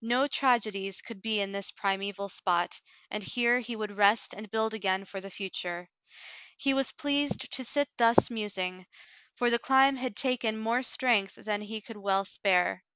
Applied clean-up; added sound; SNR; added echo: none; none; none; none.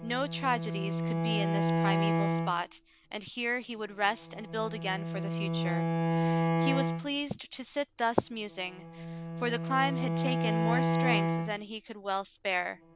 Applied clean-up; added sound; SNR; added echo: none; Bowed string instrument; -3 dB; none.